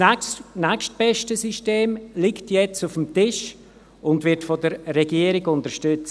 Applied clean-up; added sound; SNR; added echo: none; none; none; none.